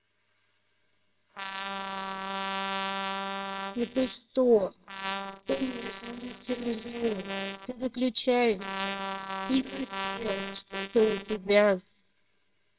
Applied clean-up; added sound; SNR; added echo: neural separator model SepFormer WHAMR!.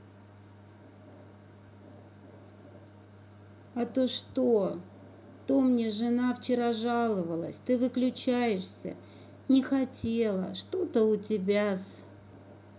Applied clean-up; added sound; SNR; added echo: none; none; none; none.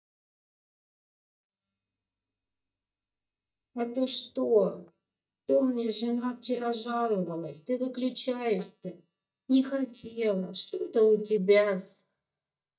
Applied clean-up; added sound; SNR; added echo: neural mask model DeepFilterNet 3.